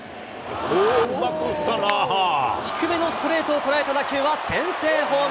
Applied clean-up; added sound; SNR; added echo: none; none; none; none.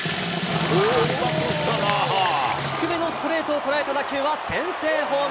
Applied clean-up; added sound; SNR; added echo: none; Sink (filling or washing) / Water tap, faucet; 3 dB; none.